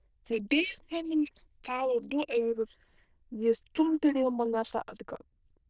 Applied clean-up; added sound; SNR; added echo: neural diffusion model UNIVERSE++.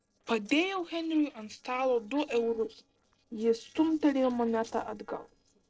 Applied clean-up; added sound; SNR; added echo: neural separator model SepFormer DNS4.